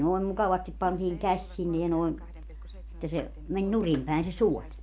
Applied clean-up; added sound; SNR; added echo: none; none; none; none.